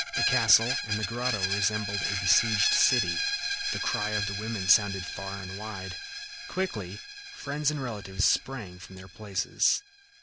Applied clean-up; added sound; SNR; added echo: none; Screech; 2 dB; none.